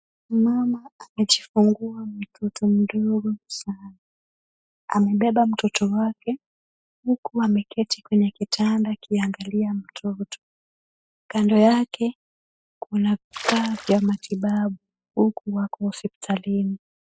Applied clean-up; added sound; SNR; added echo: classical method spectral subtraction.